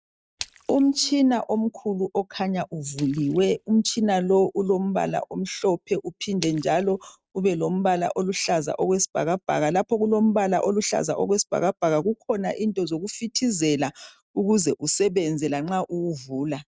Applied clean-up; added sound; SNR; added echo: neural mask model RNNoise.